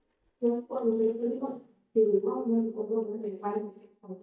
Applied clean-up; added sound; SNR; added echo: neural mask model DeepFilterNet 3.